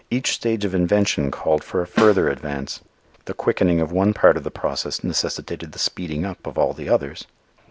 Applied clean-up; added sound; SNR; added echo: none; Snare drum; 8 dB; none.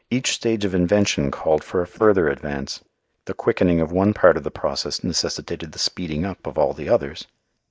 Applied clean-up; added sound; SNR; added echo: neural mask model DeepFilterNet 3.